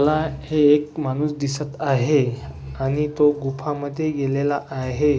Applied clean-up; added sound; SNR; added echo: none; none; none; none.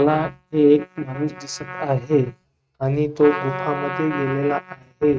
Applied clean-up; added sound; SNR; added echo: neural mask model RNNoise.